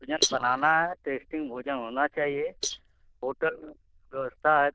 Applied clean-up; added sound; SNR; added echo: neural diffusion model UNIVERSE++.